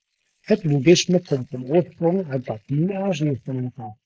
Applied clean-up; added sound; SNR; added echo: neural mask model Resemble Enhance denoiser.